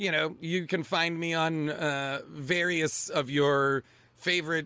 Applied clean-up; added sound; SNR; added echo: none; none; none; none.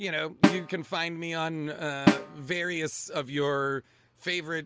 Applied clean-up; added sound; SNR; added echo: none; Snare drum; -3 dB; none.